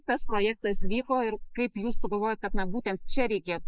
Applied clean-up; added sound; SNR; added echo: neural mask model Resemble Enhance denoiser.